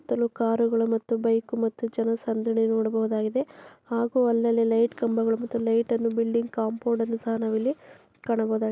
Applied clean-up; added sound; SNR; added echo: none; none; none; none.